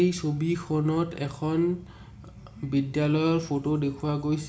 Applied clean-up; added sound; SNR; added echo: none; none; none; reverberation time 0.4 s.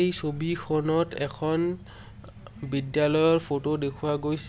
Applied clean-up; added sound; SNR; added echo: none; none; none; none.